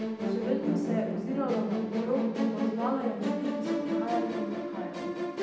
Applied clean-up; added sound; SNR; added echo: none; Musical instrument; -3 dB; reverberation time 0.8 s.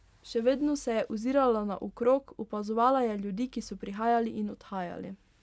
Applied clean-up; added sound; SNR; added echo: none; none; none; none.